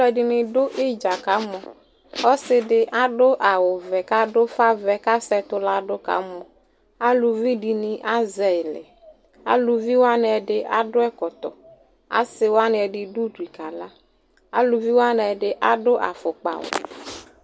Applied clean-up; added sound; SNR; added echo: none; none; none; none.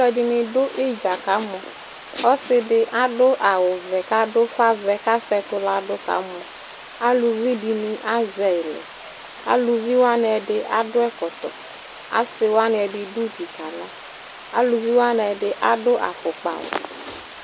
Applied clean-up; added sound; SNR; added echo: none; Water; 17 dB; none.